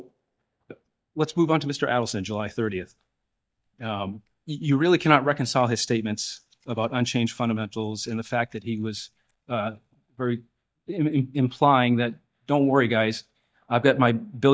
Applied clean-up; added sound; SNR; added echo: neural mask model DeepFilterNet 3.